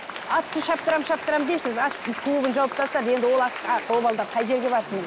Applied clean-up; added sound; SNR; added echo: none; Applause / Crowd + Waves, surf; 10 dB; none.